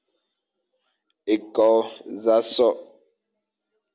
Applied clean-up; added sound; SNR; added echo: none; none; none; none.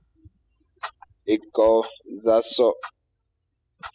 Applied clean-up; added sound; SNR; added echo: classical method spectral subtraction.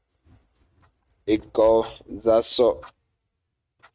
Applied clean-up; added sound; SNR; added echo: neural mask model RNNoise.